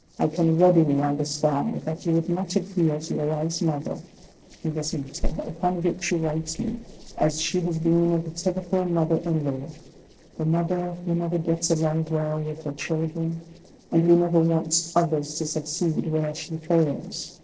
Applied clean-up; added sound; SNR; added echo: neural separator model SepFormer DNS4.